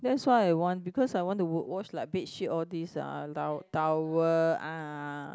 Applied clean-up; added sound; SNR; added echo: none; none; none; none.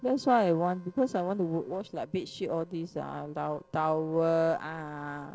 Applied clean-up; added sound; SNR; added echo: neural separator model SepFormer DNS4.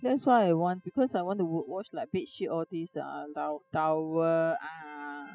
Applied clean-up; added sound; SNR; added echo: classical method spectral subtraction.